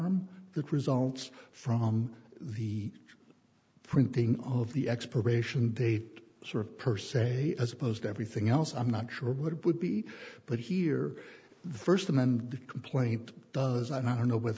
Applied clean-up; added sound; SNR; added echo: none; none; none; none.